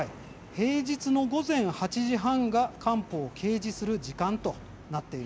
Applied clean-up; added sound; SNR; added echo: none; none; none; none.